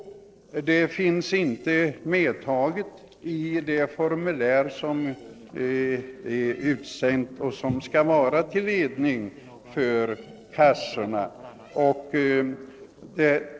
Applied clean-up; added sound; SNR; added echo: neural separator model SepFormer DNS4.